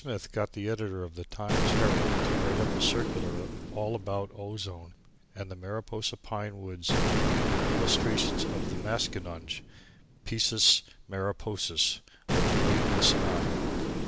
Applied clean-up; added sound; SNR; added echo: none; Explosion; -2 dB; none.